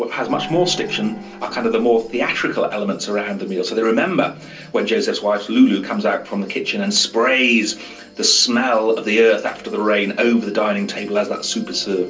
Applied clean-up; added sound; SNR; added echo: none; Gong; 16 dB; reverberation time 0.3 s.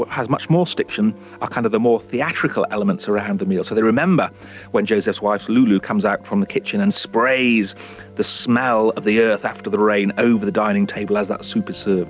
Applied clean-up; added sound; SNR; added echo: none; none; none; none.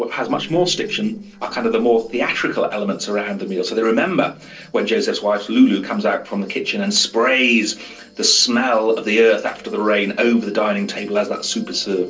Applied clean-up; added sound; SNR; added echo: neural separator model SepFormer DNS4.